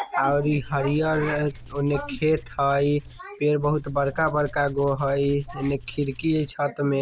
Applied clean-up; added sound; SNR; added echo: none; Tools; 17 dB; none.